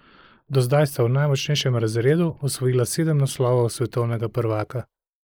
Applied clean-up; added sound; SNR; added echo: neural mask model Resemble Enhance denoiser.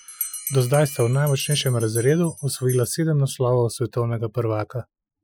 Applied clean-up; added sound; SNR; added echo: classical method Wiener filter.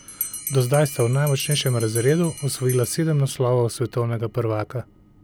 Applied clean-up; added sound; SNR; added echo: none; Bell; 14 dB; none.